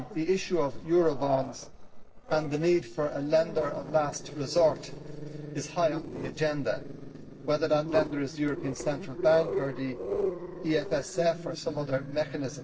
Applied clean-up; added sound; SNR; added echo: neural separator model SepFormer DNS4.